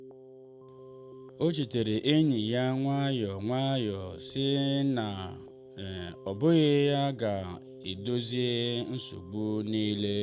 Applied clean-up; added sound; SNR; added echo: none; Keyboard (musical); 18 dB; none.